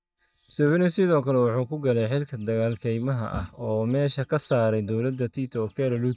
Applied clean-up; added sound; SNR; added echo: neural mask model DeepFilterNet 3.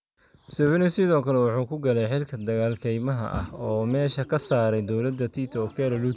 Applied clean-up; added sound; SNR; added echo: none; none; none; none.